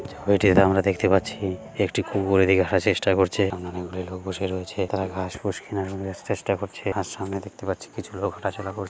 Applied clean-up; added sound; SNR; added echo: none; none; none; none.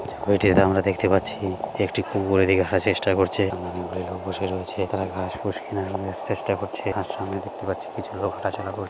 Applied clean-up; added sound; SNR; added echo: none; Boiling; 10 dB; none.